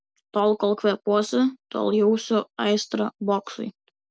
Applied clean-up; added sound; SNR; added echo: none; none; none; none.